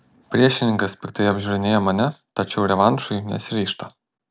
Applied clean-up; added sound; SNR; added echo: none; none; none; none.